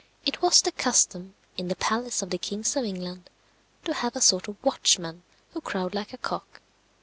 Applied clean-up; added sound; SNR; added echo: none; none; none; none.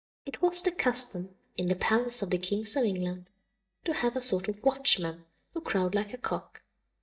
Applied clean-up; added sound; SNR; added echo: neural mask model DeepFilterNet 3.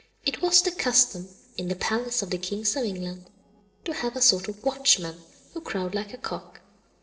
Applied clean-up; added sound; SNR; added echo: neural separator model SepFormer DNS4.